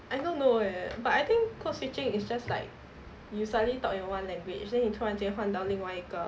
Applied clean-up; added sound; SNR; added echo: none; none; none; none.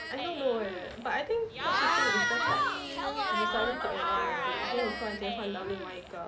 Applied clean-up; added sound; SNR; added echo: none; Crowd / Cheering; -3 dB; none.